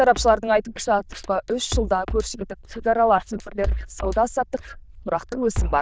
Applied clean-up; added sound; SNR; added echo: neural diffusion model UNIVERSE++.